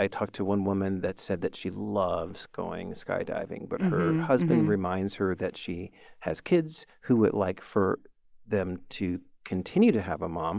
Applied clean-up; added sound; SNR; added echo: none; none; none; none.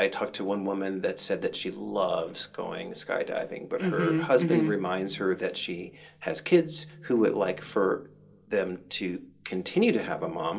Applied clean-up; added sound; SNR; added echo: none; none; none; reverberation time 0.2 s.